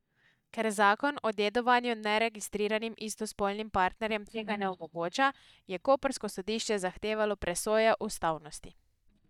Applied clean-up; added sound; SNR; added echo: neural mask model DeepFilterNet 3.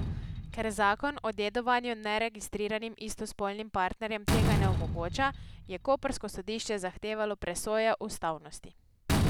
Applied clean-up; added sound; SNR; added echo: none; Slam; 2 dB; none.